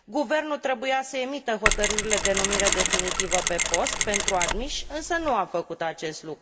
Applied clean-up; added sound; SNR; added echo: none; Mechanisms; -2 dB; reverberation time 1.9 s.